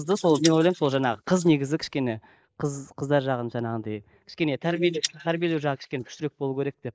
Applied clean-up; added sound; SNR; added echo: neural mask model Resemble Enhance denoiser.